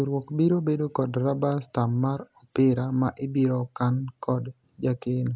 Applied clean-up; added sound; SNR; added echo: none; none; none; none.